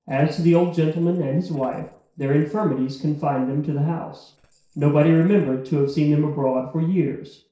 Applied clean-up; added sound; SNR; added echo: neural separator model SepFormer DNS4.